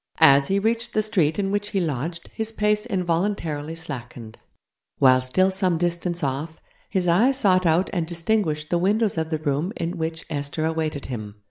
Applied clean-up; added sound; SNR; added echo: none; none; none; none.